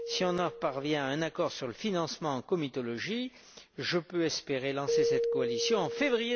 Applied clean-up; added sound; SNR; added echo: none; Keyboard (musical); 5 dB; none.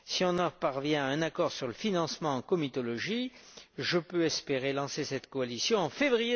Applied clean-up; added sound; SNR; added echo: none; none; none; none.